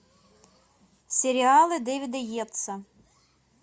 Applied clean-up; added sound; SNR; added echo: none; none; none; none.